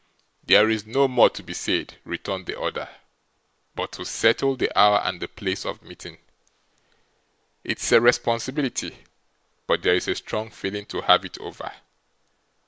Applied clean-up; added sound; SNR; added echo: none; none; none; none.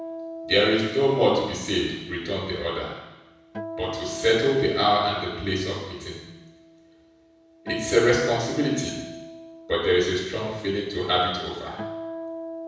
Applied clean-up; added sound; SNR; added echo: none; Acoustic guitar; 13 dB; reverberation time 1.1 s.